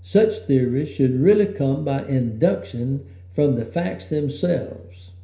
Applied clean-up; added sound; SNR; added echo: none; none; none; reverberation time 0.5 s.